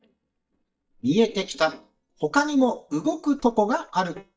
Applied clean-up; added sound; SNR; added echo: neural mask model DeepFilterNet 3.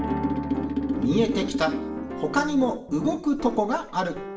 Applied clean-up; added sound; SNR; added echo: none; Piano; 10 dB; reverberation time 0.6 s.